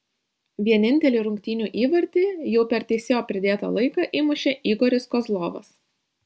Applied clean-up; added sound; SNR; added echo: none; none; none; none.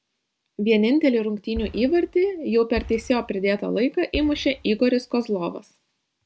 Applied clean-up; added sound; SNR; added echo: none; Boom; 16 dB; none.